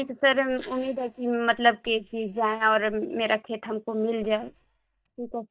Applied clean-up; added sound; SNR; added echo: neural mask model DeepFilterNet 3.